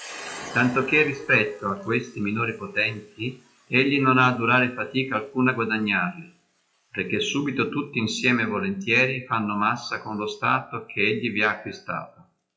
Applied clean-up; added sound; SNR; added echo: classical method WPE with log-MMSE.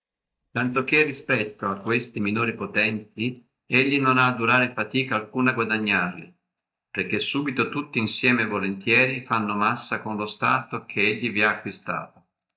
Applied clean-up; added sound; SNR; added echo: neural mask model DeepFilterNet 3.